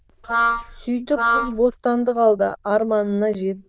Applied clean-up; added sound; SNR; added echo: neural diffusion model UNIVERSE++.